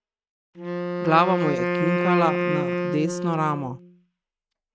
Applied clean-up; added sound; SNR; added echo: neural mask model RNNoise.